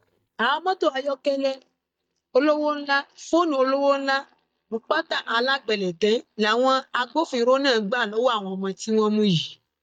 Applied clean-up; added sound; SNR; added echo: neural mask model DeepFilterNet 3.